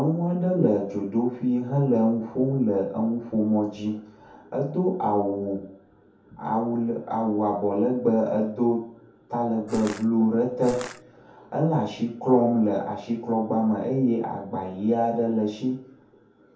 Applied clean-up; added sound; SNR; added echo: none; Crushing; 14 dB; reverberation time 0.5 s.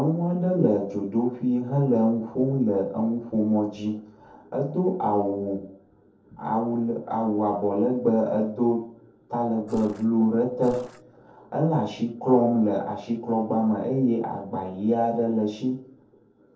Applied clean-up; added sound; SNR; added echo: neural separator model SepFormer DNS4.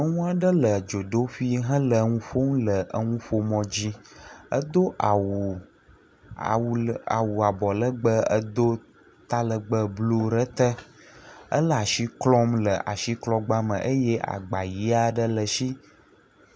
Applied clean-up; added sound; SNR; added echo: none; none; none; none.